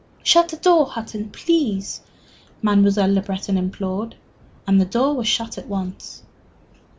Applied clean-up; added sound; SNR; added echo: none; none; none; none.